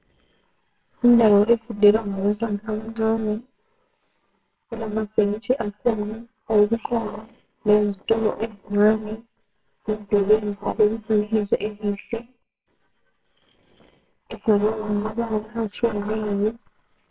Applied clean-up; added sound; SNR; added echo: neural separator model SepFormer WHAMR!.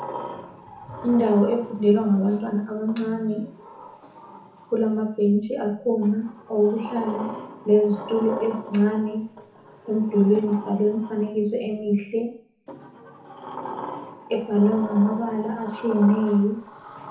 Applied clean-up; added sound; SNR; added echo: none; Sliding door; 15 dB; reverberation time 0.7 s.